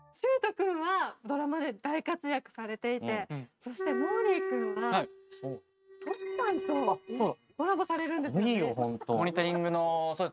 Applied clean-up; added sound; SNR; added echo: neural mask model RNNoise.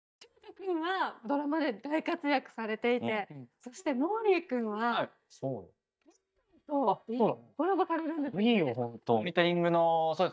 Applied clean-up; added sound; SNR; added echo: neural mask model DeepFilterNet 3.